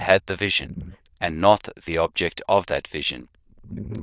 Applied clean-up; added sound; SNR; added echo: neural diffusion model UNIVERSE++.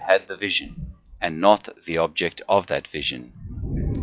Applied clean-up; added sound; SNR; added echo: classical method log-MMSE.